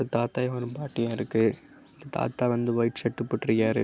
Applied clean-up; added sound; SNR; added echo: none; none; none; none.